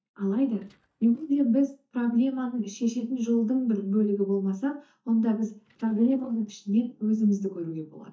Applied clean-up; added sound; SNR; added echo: neural mask model DeepFilterNet 3.